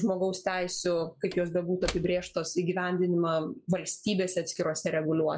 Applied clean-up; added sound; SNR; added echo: classical method log-MMSE.